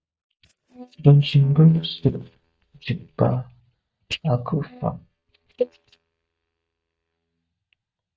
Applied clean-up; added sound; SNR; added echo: neural mask model DeepFilterNet 3.